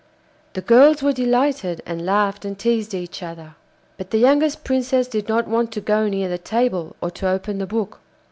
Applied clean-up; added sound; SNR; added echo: none; none; none; none.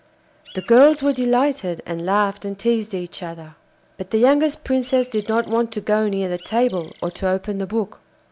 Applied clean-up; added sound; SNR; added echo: none; Bird; 20 dB; none.